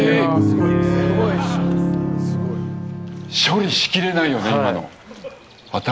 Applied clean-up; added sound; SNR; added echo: none; none; none; none.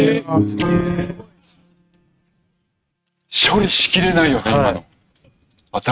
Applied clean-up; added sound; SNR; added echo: neural mask model RNNoise.